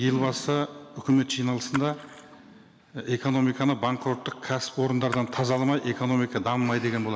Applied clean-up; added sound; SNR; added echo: none; Splash, splatter; 17 dB; none.